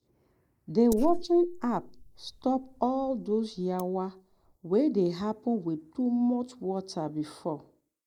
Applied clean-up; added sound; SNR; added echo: neural mask model Resemble Enhance denoiser.